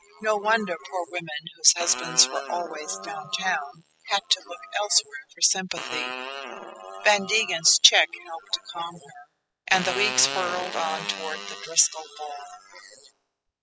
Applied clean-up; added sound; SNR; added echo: classical method spectral subtraction.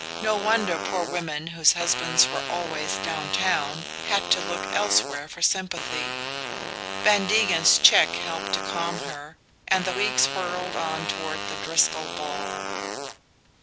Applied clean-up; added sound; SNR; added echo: none; Fart; 6 dB; none.